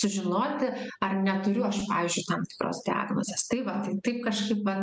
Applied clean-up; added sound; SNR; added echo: none; none; none; none.